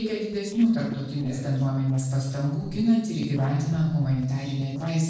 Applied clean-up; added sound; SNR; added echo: neural separator model SepFormer DNS4.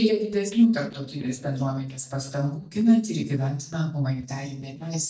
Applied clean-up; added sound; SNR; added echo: neural mask model DeepFilterNet 3.